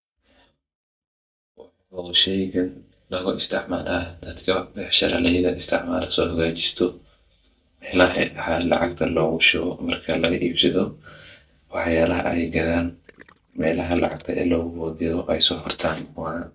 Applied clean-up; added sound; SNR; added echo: neural mask model DeepFilterNet 3.